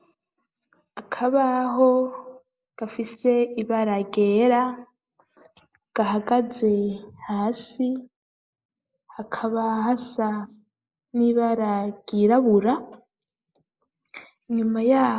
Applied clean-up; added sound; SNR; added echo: neural mask model Resemble Enhance denoiser.